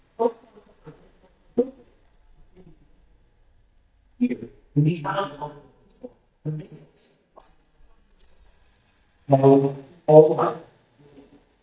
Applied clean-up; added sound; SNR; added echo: neural mask model DeepFilterNet 3.